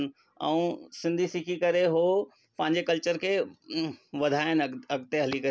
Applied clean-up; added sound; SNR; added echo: none; none; none; none.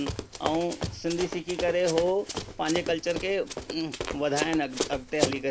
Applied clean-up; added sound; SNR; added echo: none; Run; 6 dB; none.